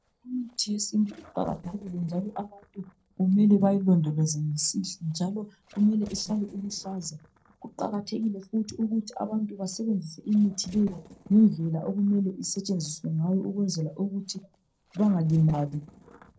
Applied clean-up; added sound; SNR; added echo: neural separator model SepFormer DNS4.